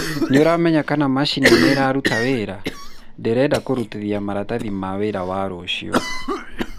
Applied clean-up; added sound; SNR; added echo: none; Cough; 3 dB; none.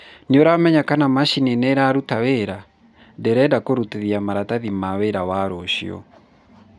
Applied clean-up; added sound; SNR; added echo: none; none; none; none.